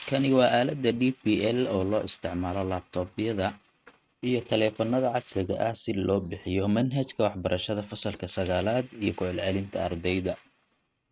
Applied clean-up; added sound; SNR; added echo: neural mask model RNNoise.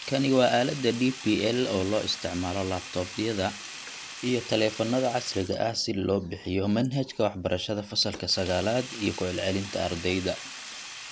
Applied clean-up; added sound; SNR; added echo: none; Sink (filling or washing); 14 dB; none.